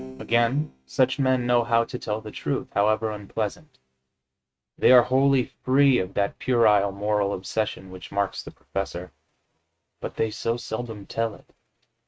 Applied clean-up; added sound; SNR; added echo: neural mask model RNNoise.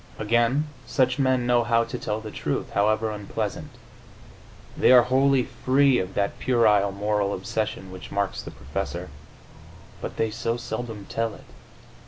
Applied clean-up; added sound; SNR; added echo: none; none; none; none.